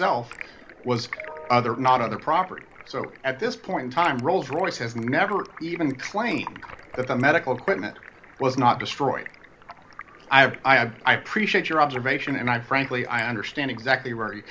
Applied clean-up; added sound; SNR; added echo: none; Stream; 17 dB; none.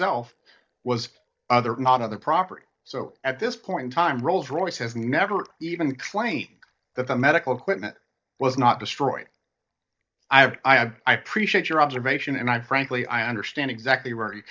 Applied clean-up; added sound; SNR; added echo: neural mask model DeepFilterNet 3.